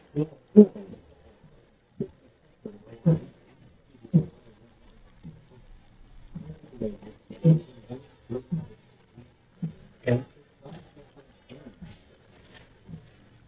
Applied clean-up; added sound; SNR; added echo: neural mask model DeepFilterNet 3.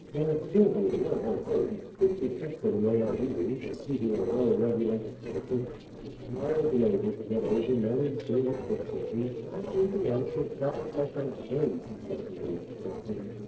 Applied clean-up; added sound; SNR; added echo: neural separator model SepFormer DNS4.